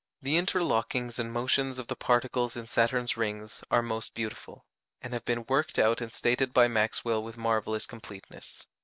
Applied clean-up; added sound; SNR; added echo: none; none; none; none.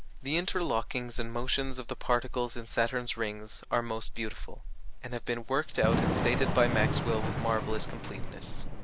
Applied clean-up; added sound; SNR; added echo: none; Thunder / Rain; 0 dB; none.